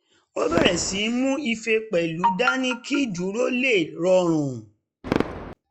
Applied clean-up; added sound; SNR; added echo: classical method log-MMSE.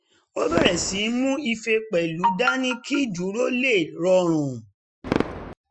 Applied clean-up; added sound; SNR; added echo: classical method Wiener filter.